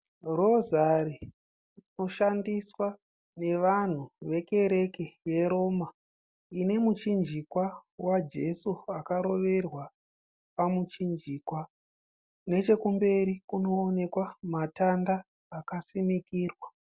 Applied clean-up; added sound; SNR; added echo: none; none; none; none.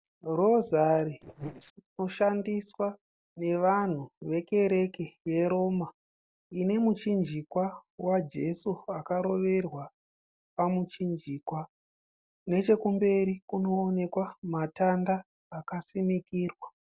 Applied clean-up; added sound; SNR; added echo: neural separator model SepFormer DNS4.